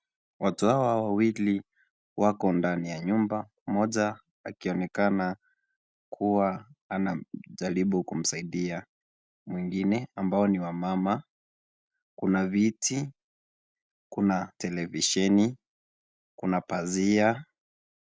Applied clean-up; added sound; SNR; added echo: none; none; none; none.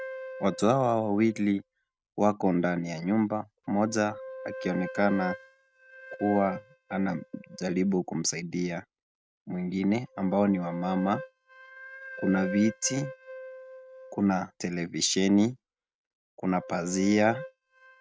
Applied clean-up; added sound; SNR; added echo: neural mask model RNNoise.